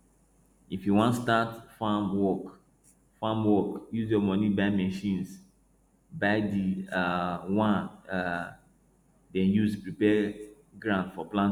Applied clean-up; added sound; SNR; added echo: none; none; none; none.